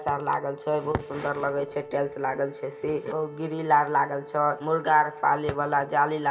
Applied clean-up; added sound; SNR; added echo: none; Wind instrument, woodwind instrument; 17 dB; reverberation time 1.7 s.